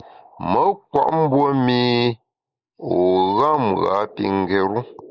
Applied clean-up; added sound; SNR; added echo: neural mask model Resemble Enhance denoiser.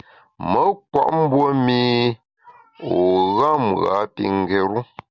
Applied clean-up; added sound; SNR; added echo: none; none; none; none.